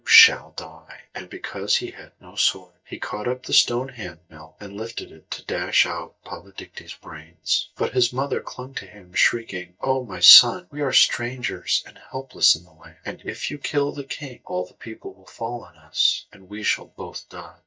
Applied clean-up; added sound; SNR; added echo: neural mask model DeepFilterNet 3.